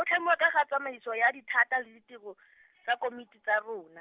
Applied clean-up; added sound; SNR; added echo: none; none; none; none.